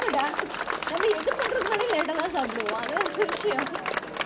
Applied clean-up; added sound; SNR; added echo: none; Applause / Crowd; 1 dB; none.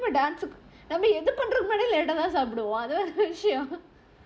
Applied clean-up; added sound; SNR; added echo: none; none; none; none.